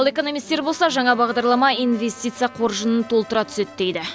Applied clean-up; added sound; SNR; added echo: none; Musical instrument + Trumpet; 19 dB; none.